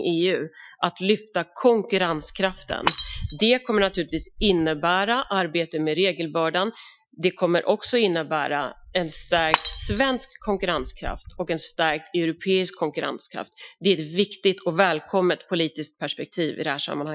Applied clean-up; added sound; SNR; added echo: classical method Wiener filter.